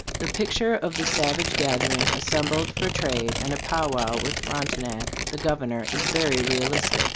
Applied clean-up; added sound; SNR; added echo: none; Tearing; 1 dB; none.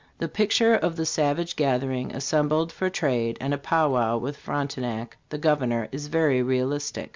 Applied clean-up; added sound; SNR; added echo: none; none; none; none.